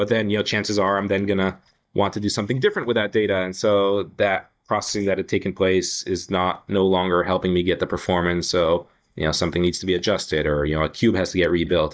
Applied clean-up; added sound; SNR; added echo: neural mask model DeepFilterNet 3.